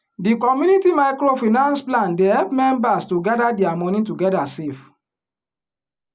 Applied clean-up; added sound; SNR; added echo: none; none; none; none.